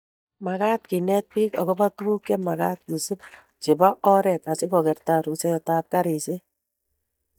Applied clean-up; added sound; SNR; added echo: neural mask model DeepFilterNet 3.